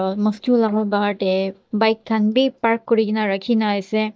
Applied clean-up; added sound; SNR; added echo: neural mask model DeepFilterNet 3.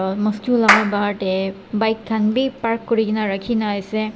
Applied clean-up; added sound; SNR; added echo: none; Clapping; 2 dB; none.